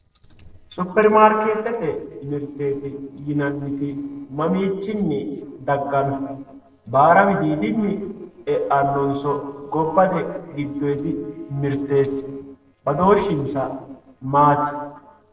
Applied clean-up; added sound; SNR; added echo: neural separator model SepFormer DNS4.